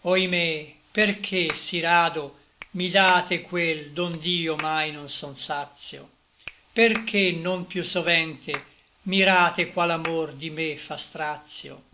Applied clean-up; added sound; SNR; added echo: none; Clapping; 18 dB; none.